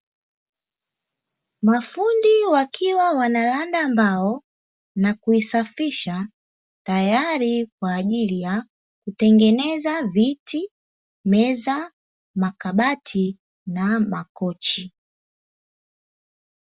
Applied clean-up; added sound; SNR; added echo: none; none; none; none.